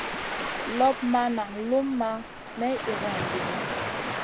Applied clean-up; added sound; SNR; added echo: none; Waves, surf; 4 dB; none.